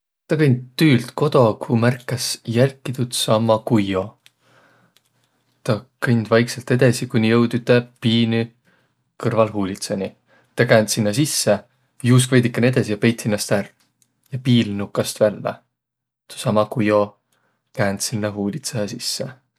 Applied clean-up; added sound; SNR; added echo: none; none; none; none.